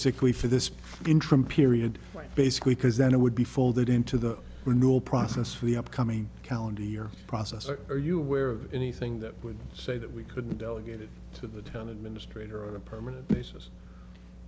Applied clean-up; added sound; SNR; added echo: none; none; none; none.